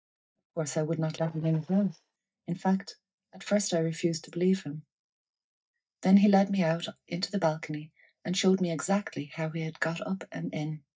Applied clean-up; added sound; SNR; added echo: neural mask model DeepFilterNet 3.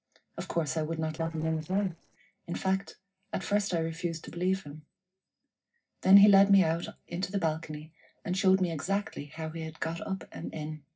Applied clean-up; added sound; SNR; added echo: neural separator model SepFormer DNS4.